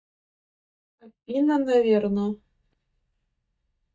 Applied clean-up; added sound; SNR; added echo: neural mask model DeepFilterNet 3.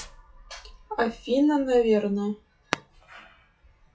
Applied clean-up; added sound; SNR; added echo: classical method WPE with log-MMSE.